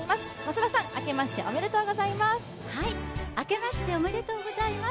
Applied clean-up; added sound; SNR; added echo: none; none; none; none.